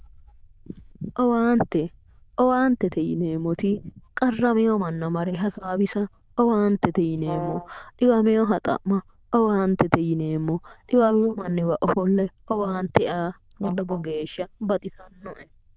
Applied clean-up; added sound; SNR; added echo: neural diffusion model UNIVERSE++.